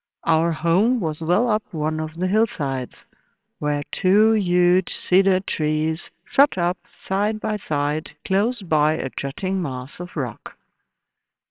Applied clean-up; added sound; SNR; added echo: neural separator model SepFormer WHAMR!.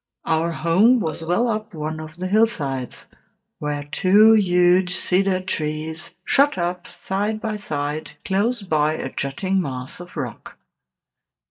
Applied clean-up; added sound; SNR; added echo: neural mask model DeepFilterNet 3.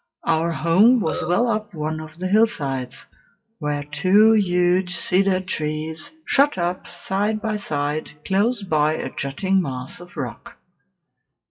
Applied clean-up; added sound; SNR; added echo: classical method WPE with log-MMSE.